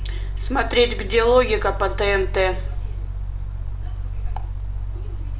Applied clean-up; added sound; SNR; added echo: none; Mechanical fan; 2 dB; reverberation time 0.4 s.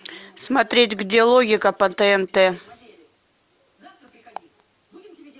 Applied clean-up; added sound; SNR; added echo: none; none; none; none.